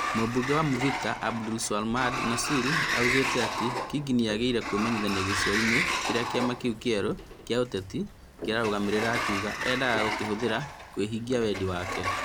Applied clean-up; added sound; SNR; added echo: none; Sliding door; 3 dB; none.